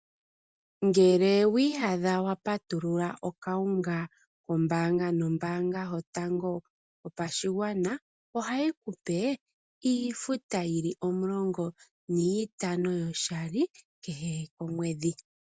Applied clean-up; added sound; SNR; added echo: none; none; none; none.